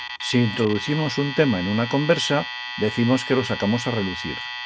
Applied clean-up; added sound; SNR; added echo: none; Alarm; 9 dB; none.